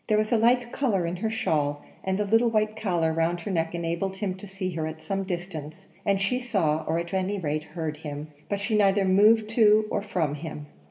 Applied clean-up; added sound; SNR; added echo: none; none; none; reverberation time 2.9 s.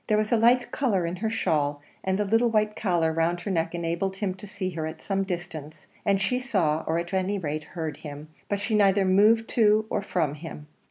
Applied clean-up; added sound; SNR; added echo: none; none; none; none.